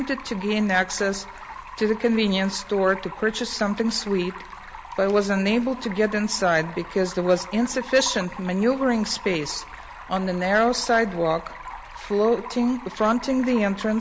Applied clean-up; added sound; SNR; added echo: none; Stream; 15 dB; none.